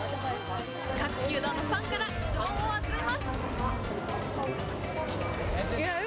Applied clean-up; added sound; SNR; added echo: none; Wind instrument, woodwind instrument; 13 dB; none.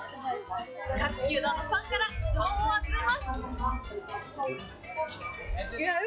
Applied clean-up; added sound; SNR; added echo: classical method log-MMSE.